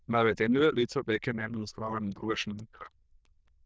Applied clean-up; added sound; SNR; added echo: neural diffusion model UNIVERSE++.